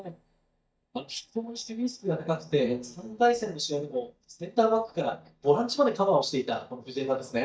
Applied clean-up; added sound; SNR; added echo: neural mask model DeepFilterNet 3.